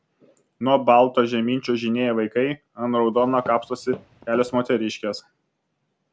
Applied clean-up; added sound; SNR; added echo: none; Walk, footsteps; 19 dB; none.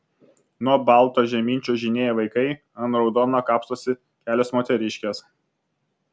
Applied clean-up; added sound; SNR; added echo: none; none; none; none.